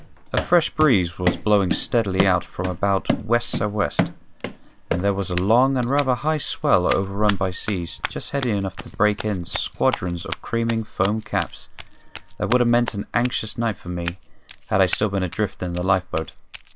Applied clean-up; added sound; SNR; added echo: none; Run; 9 dB; none.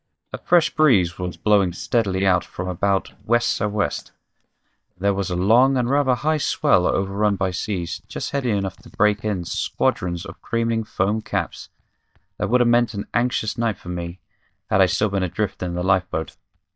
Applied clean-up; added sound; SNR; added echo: neural mask model DeepFilterNet 3.